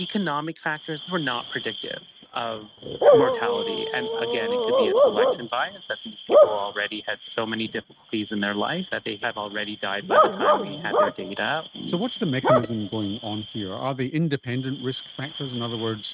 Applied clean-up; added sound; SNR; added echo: neural mask model RNNoise.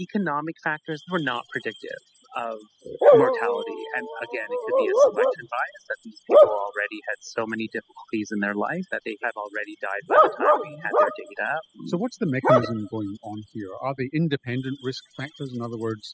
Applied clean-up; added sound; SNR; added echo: classical method spectral subtraction.